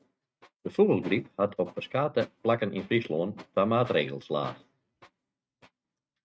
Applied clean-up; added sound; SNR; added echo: neural mask model RNNoise.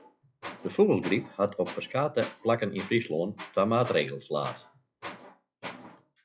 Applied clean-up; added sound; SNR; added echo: classical method log-MMSE.